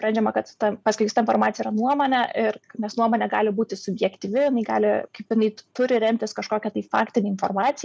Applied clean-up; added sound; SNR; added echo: none; none; none; none.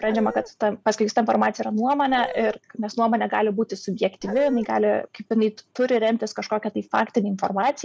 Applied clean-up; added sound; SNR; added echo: none; Dog; 12 dB; none.